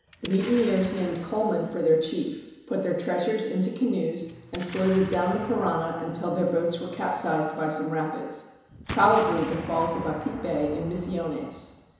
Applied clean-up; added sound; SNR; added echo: none; Explosion; 16 dB; reverberation time 1.0 s.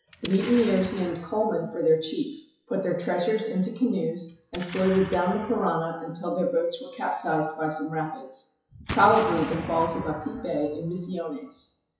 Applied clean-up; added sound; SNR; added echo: classical method WPE with log-MMSE.